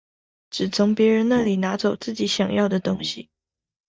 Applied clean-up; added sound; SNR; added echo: neural mask model DeepFilterNet 3.